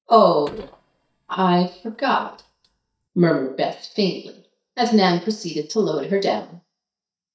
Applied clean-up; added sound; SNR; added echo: neural mask model DeepFilterNet 3.